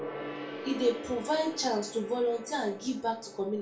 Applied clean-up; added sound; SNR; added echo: none; Gong; 10 dB; reverberation time 0.3 s.